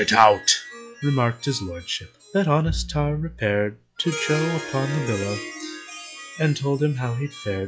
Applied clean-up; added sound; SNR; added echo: classical method log-MMSE.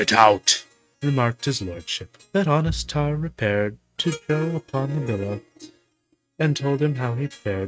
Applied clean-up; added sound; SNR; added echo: neural mask model RNNoise.